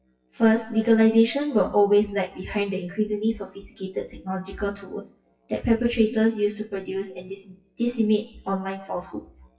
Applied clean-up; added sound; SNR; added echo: classical method WPE with log-MMSE.